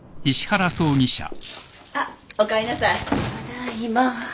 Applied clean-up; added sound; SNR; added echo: none; Tearing; 16 dB; none.